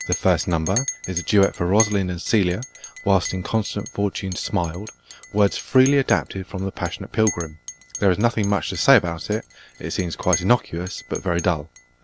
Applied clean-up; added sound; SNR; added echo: none; Chink, clink; 13 dB; none.